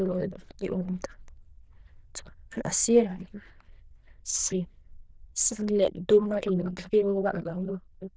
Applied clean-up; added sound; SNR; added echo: neural diffusion model UNIVERSE++.